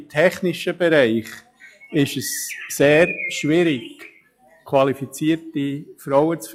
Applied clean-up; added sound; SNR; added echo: classical method log-MMSE.